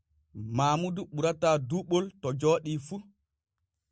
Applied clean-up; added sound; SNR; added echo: none; none; none; none.